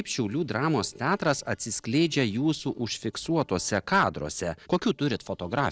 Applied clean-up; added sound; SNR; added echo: neural separator model SepFormer DNS4.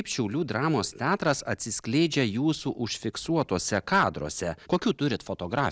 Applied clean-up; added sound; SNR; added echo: none; none; none; none.